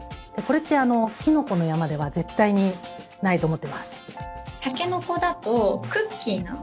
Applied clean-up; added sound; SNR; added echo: none; none; none; none.